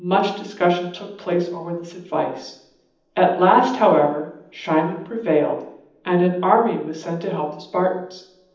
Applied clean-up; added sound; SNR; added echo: none; none; none; reverberation time 0.8 s.